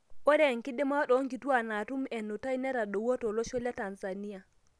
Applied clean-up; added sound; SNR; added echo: none; none; none; none.